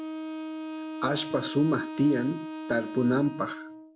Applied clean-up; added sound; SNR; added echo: none; Wind instrument, woodwind instrument; 8 dB; none.